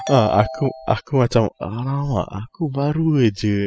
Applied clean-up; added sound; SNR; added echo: classical method spectral subtraction.